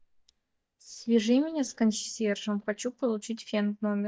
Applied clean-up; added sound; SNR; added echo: neural mask model DeepFilterNet 3.